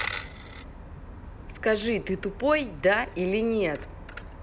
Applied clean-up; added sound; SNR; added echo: none; Coin (dropping); 14 dB; none.